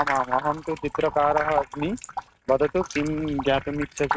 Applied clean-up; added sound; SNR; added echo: neural mask model RNNoise.